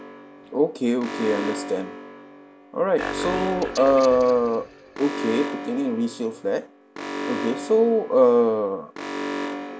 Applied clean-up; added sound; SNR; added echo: none; Alarm; 9 dB; none.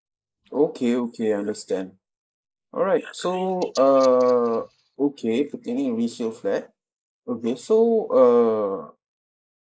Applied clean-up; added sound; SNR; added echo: neural mask model Resemble Enhance denoiser.